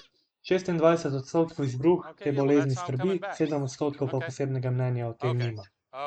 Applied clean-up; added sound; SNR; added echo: neural mask model Resemble Enhance denoiser.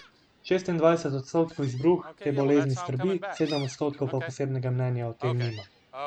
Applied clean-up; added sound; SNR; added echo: none; Gull, seagull; 14 dB; none.